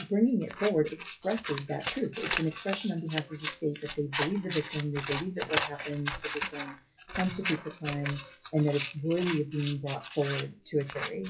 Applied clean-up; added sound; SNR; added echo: classical method WPE with log-MMSE.